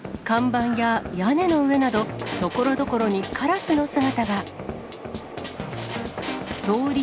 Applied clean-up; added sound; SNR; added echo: none; Squeak; 14 dB; none.